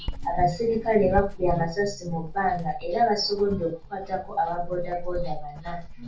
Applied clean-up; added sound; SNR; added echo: none; Writing; 8 dB; reverberation time 0.2 s.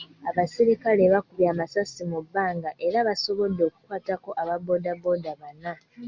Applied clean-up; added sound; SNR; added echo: none; none; none; none.